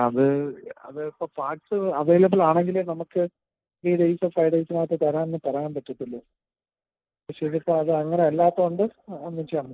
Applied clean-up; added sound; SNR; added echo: neural mask model Resemble Enhance denoiser.